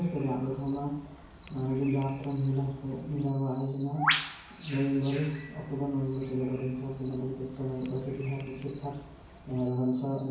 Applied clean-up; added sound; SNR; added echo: none; Bird; 7 dB; reverberation time 0.9 s.